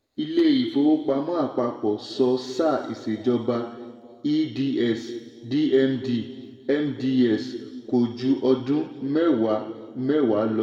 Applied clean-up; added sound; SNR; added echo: none; none; none; reverberation time 1.7 s.